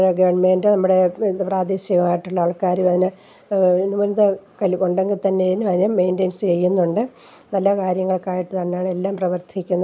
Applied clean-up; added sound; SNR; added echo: none; none; none; none.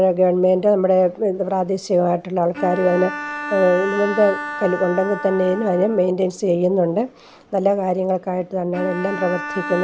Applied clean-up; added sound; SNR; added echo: none; Bowed string instrument; 12 dB; none.